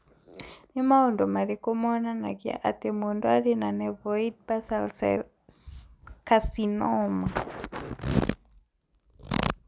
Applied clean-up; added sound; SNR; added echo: none; none; none; none.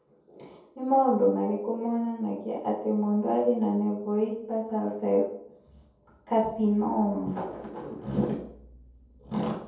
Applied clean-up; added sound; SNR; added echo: none; none; none; reverberation time 0.7 s.